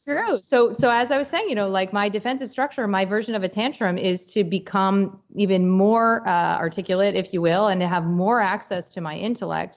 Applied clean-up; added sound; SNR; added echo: none; none; none; none.